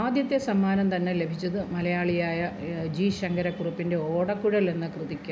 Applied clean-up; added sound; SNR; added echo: none; none; none; none.